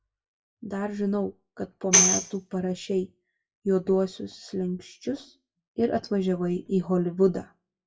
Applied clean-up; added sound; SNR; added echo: classical method WPE with log-MMSE.